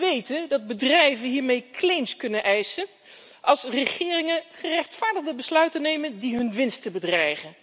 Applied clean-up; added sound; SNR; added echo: none; none; none; none.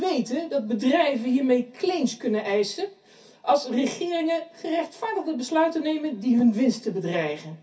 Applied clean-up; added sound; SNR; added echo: none; none; none; reverberation time 0.3 s.